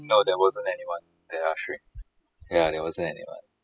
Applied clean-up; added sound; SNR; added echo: classical method spectral subtraction.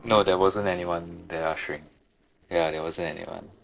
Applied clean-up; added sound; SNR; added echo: neural separator model SepFormer DNS4.